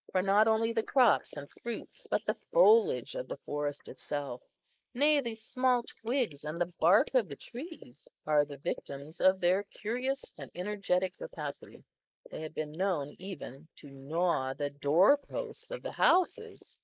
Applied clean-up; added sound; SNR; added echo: neural mask model Resemble Enhance denoiser.